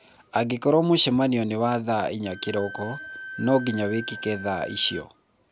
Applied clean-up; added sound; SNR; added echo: none; Wind instrument, woodwind instrument; 16 dB; none.